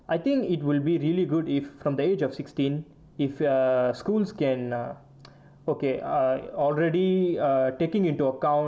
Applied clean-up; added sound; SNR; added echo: none; none; none; none.